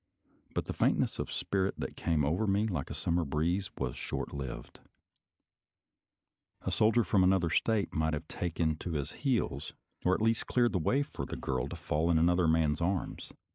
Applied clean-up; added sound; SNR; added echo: neural mask model Resemble Enhance denoiser.